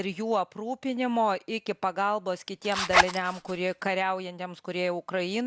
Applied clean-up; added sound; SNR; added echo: none; Zipper (clothing); -2 dB; none.